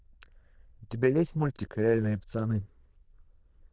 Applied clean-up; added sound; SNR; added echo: neural diffusion model UNIVERSE++.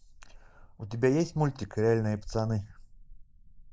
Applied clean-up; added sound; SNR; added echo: neural mask model Resemble Enhance denoiser.